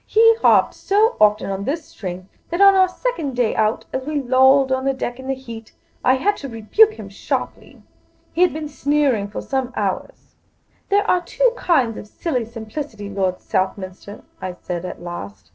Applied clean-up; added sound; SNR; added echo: neural separator model SepFormer DNS4.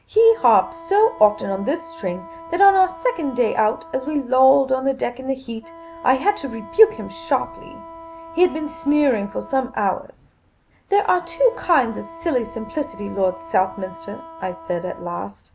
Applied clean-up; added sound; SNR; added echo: none; Wind instrument, woodwind instrument; 18 dB; none.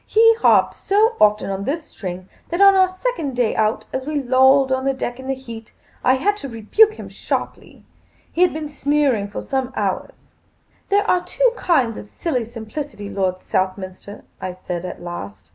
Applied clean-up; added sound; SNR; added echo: none; none; none; none.